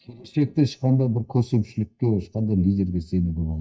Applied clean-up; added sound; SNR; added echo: neural mask model DeepFilterNet 3.